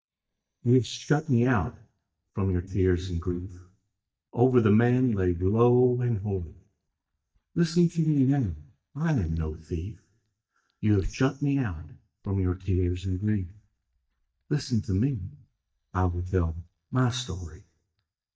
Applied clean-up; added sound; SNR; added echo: neural mask model DeepFilterNet 3.